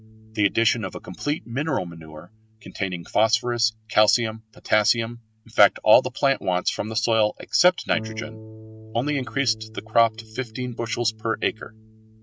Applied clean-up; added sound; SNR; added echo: none; Harp; 19 dB; none.